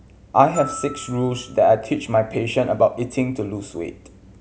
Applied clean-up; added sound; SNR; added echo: none; Glockenspiel; 19 dB; none.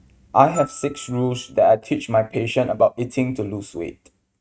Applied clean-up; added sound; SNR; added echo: neural mask model RNNoise.